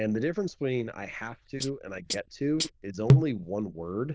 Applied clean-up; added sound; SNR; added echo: neural diffusion model UNIVERSE++.